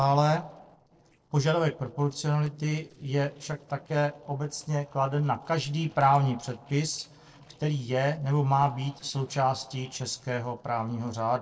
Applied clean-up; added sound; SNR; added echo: neural separator model SepFormer DNS4.